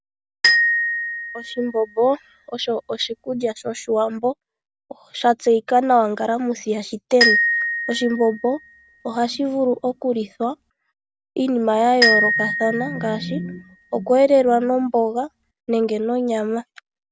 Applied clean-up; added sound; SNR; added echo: none; Glockenspiel; 3 dB; none.